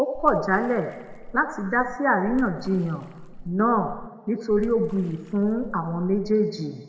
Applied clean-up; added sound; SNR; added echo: none; Splash, splatter; 15 dB; reverberation time 1.6 s.